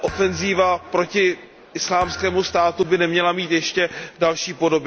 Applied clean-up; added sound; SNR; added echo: none; Thump, thud; 19 dB; none.